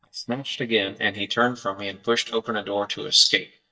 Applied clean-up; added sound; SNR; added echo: neural mask model DeepFilterNet 3.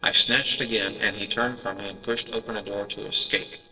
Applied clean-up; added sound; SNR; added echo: neural separator model SepFormer DNS4.